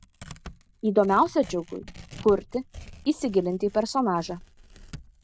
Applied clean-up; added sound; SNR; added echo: none; Tearing; 18 dB; none.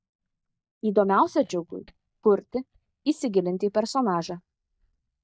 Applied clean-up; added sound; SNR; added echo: neural mask model DeepFilterNet 3.